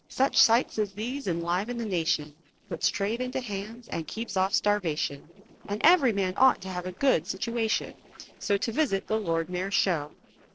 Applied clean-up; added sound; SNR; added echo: neural separator model SepFormer DNS4.